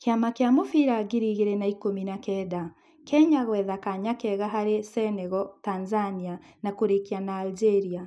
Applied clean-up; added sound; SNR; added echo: neural mask model Resemble Enhance denoiser.